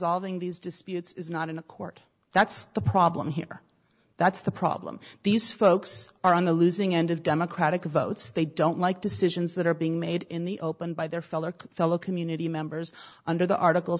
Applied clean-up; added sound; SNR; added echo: none; none; none; none.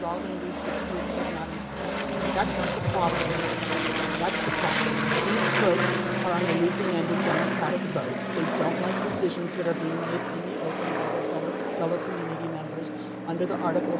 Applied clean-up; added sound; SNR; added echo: none; Aircraft; -3 dB; reverberation time 2.4 s.